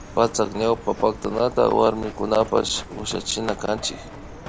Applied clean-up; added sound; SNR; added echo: none; Chirp, tweet + Run; 15 dB; none.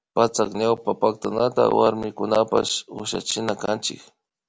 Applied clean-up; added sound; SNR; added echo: none; none; none; none.